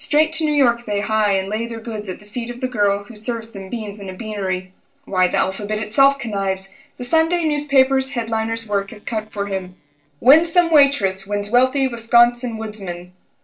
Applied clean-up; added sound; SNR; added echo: neural separator model SepFormer DNS4.